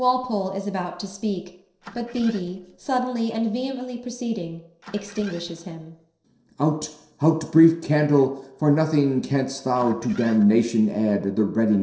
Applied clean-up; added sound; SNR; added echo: neural separator model SepFormer DNS4.